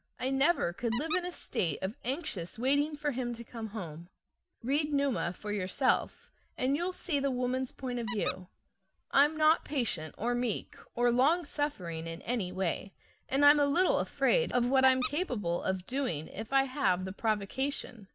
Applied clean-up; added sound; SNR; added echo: none; Squeak; 15 dB; none.